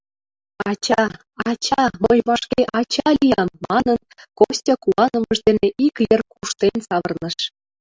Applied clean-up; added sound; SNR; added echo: none; none; none; none.